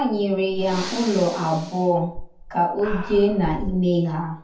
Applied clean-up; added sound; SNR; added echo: none; Breathing; 12 dB; reverberation time 0.5 s.